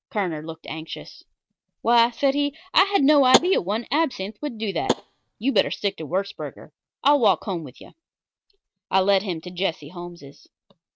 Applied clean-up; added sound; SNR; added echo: neural mask model RNNoise.